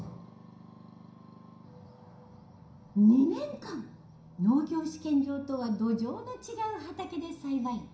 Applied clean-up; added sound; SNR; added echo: none; none; none; reverberation time 0.5 s.